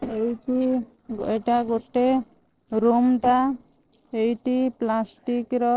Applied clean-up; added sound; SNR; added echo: neural separator model SepFormer DNS4.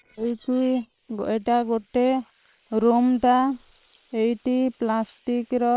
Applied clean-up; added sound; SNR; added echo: neural separator model SepFormer WHAM!.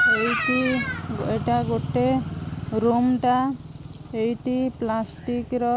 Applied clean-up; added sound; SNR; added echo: none; none; none; none.